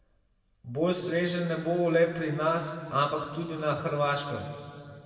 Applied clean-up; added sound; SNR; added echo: none; none; none; reverberation time 2.3 s.